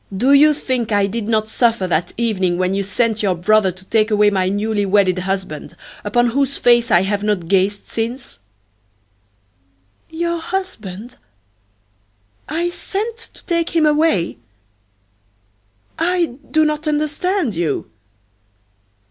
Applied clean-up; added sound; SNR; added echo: none; none; none; none.